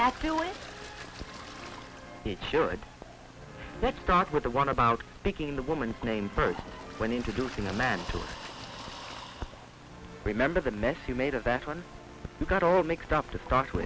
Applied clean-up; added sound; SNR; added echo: none; Toilet flush + Breathing; 17 dB; none.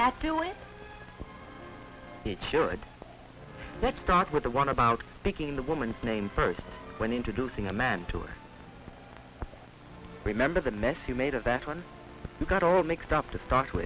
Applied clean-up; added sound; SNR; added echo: none; none; none; none.